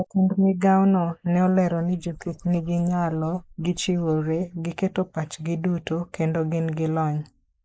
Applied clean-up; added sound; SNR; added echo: neural mask model Resemble Enhance denoiser.